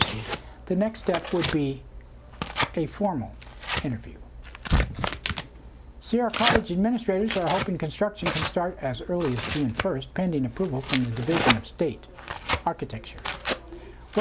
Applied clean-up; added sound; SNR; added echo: none; Tearing; 2 dB; none.